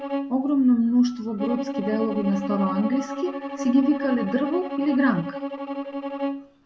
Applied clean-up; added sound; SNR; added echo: none; Bowed string instrument; 7 dB; none.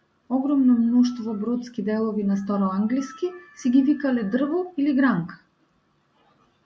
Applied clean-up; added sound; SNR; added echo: none; none; none; none.